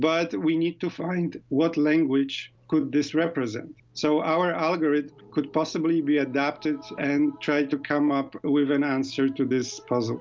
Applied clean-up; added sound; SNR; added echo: none; none; none; none.